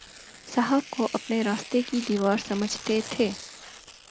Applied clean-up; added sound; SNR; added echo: none; Tearing; 15 dB; none.